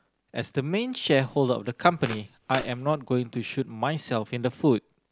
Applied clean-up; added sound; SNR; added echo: none; Walk, footsteps; 16 dB; none.